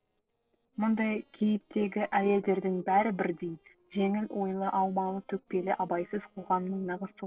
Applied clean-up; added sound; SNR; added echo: neural separator model SepFormer DNS4.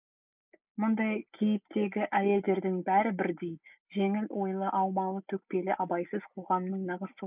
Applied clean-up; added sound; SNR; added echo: neural mask model Resemble Enhance denoiser.